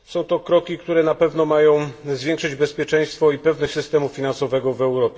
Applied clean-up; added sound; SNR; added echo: none; none; none; reverberation time 2.1 s.